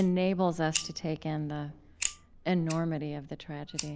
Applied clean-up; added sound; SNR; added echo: none; Fire; 10 dB; none.